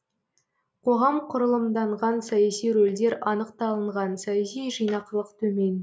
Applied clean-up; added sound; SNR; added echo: none; none; none; none.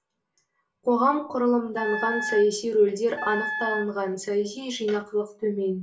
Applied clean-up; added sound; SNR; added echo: none; Wind instrument, woodwind instrument; 6 dB; reverberation time 0.2 s.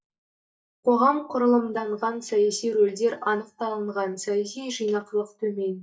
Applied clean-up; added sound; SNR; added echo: neural mask model DeepFilterNet 3.